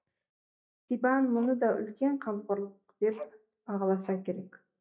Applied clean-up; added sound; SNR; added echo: neural mask model DeepFilterNet 3.